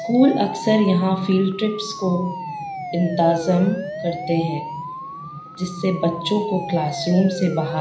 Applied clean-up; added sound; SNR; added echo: none; Siren; 10 dB; reverberation time 0.5 s.